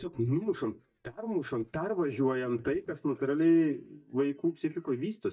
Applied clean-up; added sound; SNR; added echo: neural mask model DeepFilterNet 3.